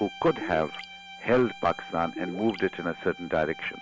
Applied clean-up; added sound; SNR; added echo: none; Gurgling + Bowed string instrument; 13 dB; none.